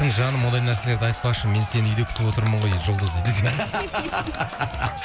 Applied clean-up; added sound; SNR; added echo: none; Crowd + Clapping; 13 dB; none.